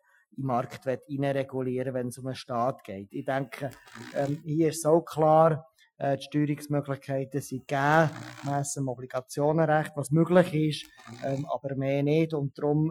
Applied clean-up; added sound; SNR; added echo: classical method Wiener filter.